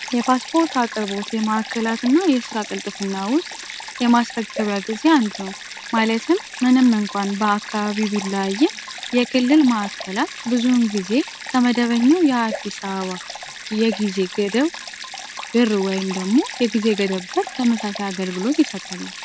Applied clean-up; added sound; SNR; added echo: none; Stream; 13 dB; none.